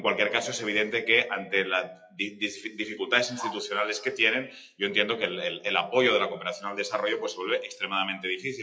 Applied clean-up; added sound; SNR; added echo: classical method WPE with log-MMSE.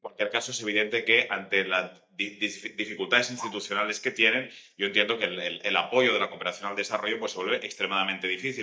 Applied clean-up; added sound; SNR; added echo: neural mask model DeepFilterNet 3.